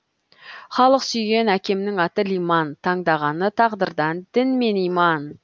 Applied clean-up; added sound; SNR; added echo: none; none; none; none.